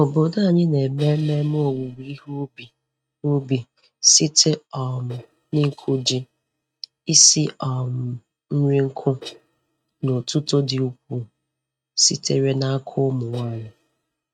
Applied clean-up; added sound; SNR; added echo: neural mask model RNNoise.